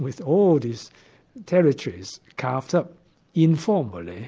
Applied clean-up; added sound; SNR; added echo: none; none; none; none.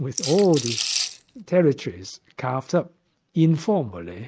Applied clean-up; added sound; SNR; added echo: neural mask model RNNoise.